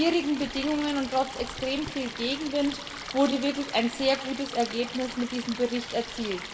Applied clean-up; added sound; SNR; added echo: none; Stream; 10 dB; reverberation time 2.5 s.